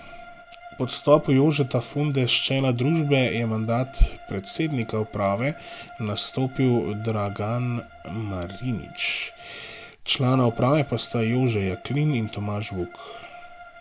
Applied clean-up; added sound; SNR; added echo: none; Bowed string instrument; 19 dB; none.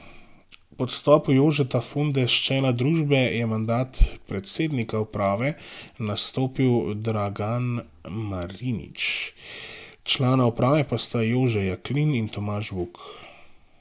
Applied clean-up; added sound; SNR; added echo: none; none; none; none.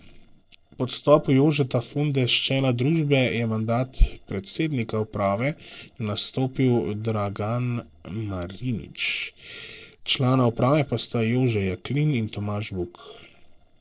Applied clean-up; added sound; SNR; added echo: neural separator model SepFormer DNS4.